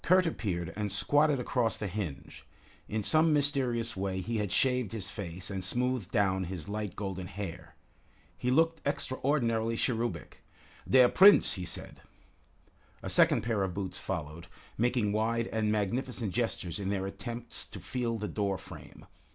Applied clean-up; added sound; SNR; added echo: none; none; none; none.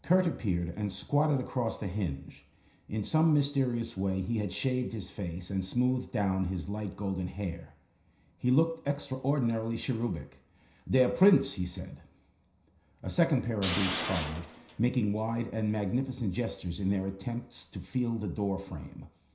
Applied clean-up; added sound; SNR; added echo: none; Tools; 6 dB; reverberation time 0.5 s.